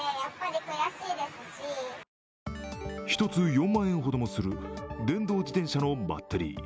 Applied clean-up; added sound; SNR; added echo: none; none; none; none.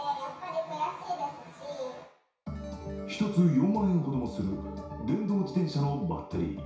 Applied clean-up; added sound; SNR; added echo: none; none; none; reverberation time 0.6 s.